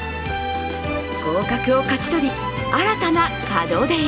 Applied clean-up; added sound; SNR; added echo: none; none; none; reverberation time 0.4 s.